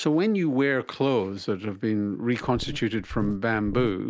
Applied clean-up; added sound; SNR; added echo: none; Buzz; 10 dB; none.